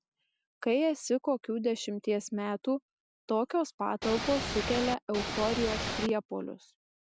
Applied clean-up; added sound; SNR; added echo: none; Ocean / Boat, Water vehicle; 3 dB; none.